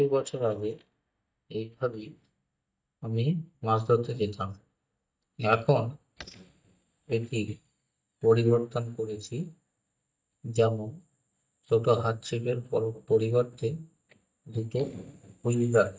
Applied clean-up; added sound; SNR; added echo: neural mask model DeepFilterNet 3.